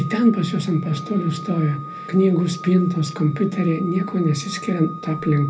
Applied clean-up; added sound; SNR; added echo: none; Organ; 15 dB; reverberation time 0.3 s.